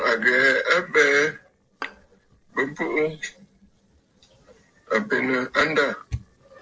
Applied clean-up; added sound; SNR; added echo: neural separator model SepFormer DNS4.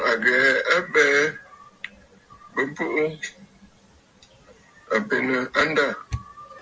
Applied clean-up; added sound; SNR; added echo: none; none; none; none.